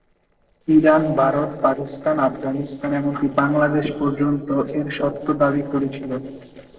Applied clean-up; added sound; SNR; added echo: neural separator model SepFormer DNS4.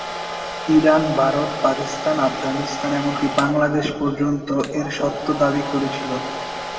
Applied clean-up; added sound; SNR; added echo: none; Domestic sounds, home sounds; 8 dB; reverberation time 1.9 s.